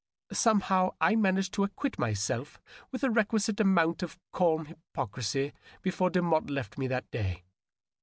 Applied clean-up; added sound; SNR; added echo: none; none; none; none.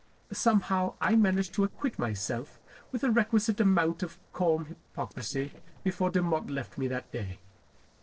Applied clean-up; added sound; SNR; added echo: neural separator model SepFormer DNS4.